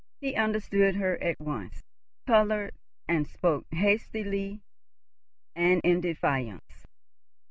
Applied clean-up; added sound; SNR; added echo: none; none; none; none.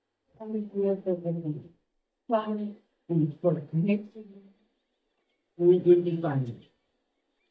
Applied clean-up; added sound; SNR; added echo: neural mask model DeepFilterNet 3.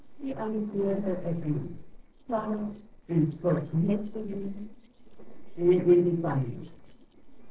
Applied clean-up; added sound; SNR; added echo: neural separator model SepFormer DNS4.